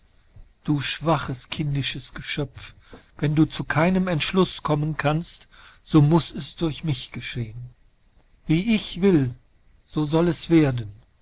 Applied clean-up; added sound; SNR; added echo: none; none; none; none.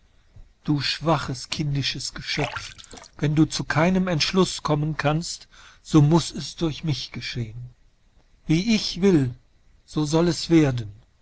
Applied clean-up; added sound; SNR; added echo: none; Splash, splatter; 15 dB; none.